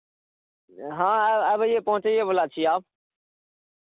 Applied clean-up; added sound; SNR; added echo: none; none; none; none.